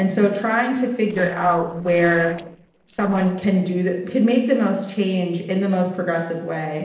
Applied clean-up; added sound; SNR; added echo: neural separator model SepFormer DNS4.